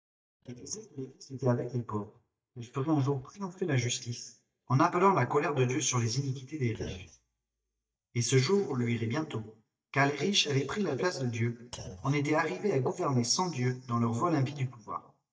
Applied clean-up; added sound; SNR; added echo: neural mask model DeepFilterNet 3.